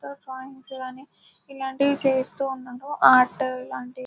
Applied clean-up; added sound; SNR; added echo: none; none; none; none.